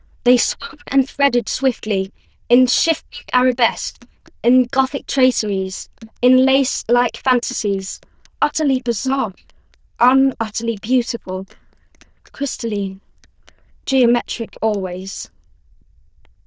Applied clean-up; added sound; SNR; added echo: neural diffusion model UNIVERSE++.